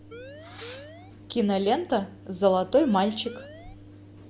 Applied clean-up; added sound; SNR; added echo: none; Fireworks + Siren; 19 dB; none.